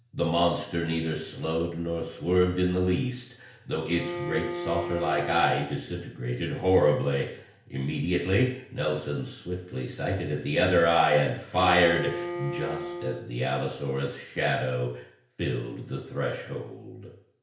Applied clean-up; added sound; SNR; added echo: none; Bowed string instrument; 8 dB; reverberation time 0.5 s.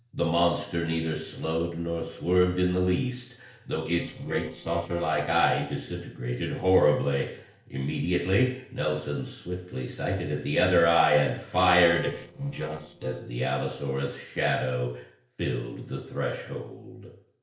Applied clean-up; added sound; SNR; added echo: neural separator model SepFormer DNS4.